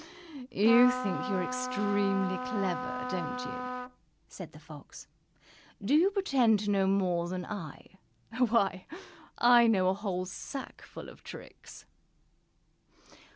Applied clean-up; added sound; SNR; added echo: none; Trumpet; 4 dB; none.